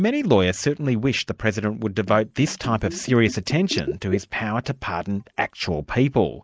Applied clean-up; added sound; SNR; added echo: none; Bathtub (filling or washing); 12 dB; none.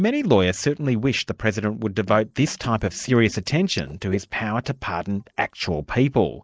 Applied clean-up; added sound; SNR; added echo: neural separator model SepFormer DNS4.